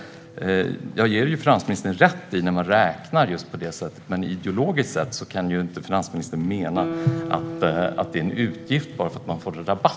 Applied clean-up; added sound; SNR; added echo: none; Guitar; 14 dB; none.